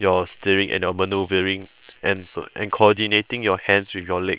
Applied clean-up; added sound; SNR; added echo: neural separator model SepFormer WHAM!.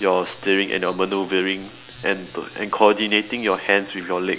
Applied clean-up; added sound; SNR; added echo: none; none; none; none.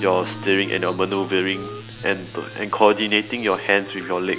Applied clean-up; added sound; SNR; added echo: none; Bass guitar + Wind instrument, woodwind instrument; 15 dB; none.